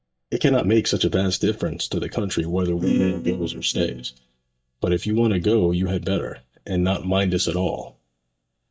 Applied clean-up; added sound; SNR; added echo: neural mask model DeepFilterNet 3.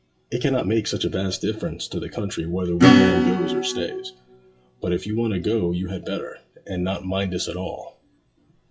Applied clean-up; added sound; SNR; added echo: classical method WPE with log-MMSE.